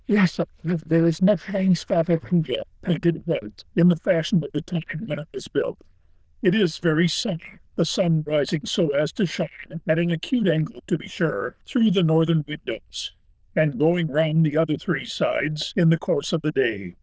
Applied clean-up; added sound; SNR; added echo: neural diffusion model UNIVERSE++.